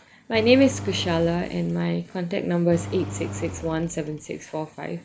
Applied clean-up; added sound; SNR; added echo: none; Engine; 12 dB; none.